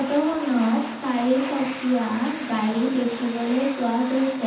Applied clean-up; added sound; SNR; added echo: none; Domestic sounds, home sounds; 12 dB; reverberation time 0.8 s.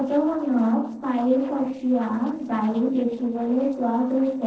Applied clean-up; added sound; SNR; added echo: neural separator model SepFormer DNS4.